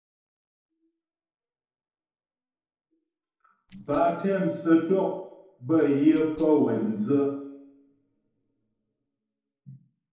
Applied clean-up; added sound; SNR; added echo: neural separator model SepFormer DNS4.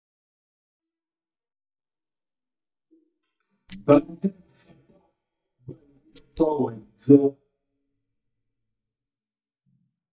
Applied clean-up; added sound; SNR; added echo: neural mask model DeepFilterNet 3.